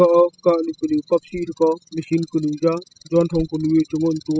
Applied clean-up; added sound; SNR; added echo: classical method spectral subtraction.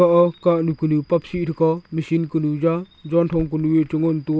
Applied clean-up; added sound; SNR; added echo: none; none; none; none.